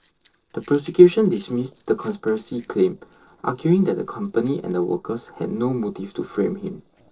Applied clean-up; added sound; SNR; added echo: neural separator model SepFormer DNS4.